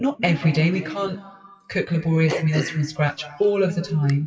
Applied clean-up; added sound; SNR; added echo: classical method WPE with log-MMSE.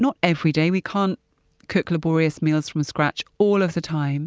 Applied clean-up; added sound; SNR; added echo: none; none; none; none.